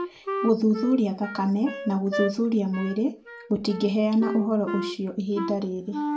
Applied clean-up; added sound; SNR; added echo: none; Wind instrument, woodwind instrument; 8 dB; reverberation time 0.3 s.